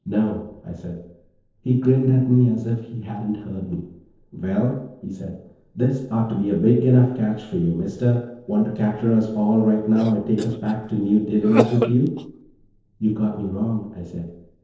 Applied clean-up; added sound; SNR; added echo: neural separator model SepFormer DNS4.